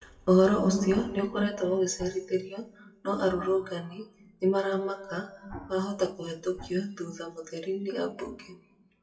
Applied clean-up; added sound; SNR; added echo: classical method WPE with log-MMSE.